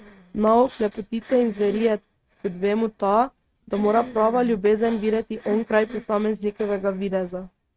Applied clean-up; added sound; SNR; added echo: neural mask model RNNoise.